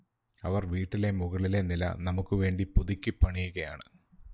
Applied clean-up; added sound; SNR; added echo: none; none; none; none.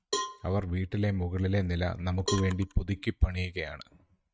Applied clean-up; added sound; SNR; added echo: neural mask model RNNoise.